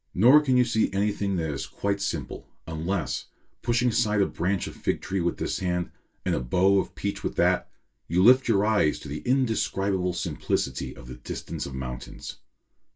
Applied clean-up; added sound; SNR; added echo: none; none; none; reverberation time 0.2 s.